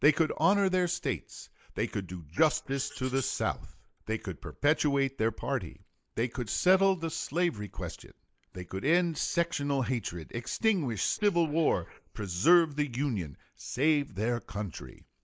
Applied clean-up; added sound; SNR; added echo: neural mask model Resemble Enhance denoiser.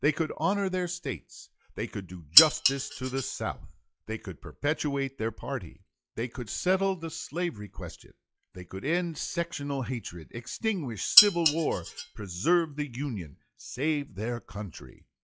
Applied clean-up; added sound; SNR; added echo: classical method log-MMSE.